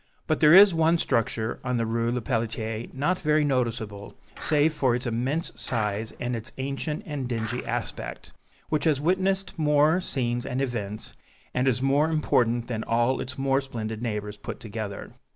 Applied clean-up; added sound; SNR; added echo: none; Skateboard; 14 dB; none.